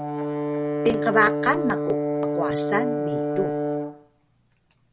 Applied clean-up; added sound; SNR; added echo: none; Brass instrument; -1 dB; none.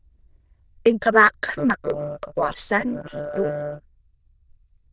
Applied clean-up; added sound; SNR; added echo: neural diffusion model UNIVERSE++.